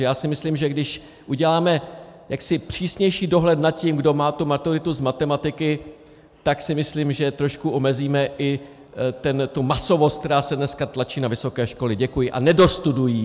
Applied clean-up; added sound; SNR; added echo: none; none; none; none.